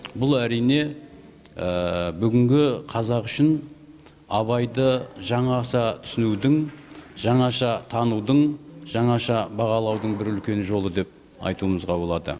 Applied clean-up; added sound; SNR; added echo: none; none; none; none.